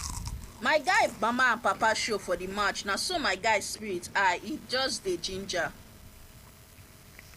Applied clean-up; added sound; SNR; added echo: none; Chewing, mastication; 16 dB; none.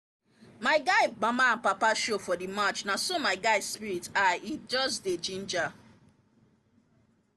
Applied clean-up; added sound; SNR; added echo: none; none; none; none.